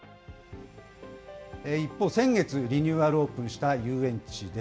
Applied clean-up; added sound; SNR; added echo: none; none; none; none.